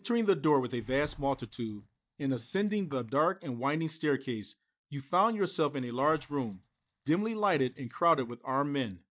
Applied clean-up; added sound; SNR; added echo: neural mask model DeepFilterNet 3.